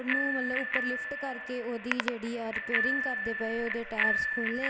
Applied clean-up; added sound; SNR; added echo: none; Bicycle bell; -3 dB; none.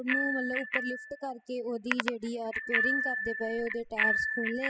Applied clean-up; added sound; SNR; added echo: classical method spectral subtraction.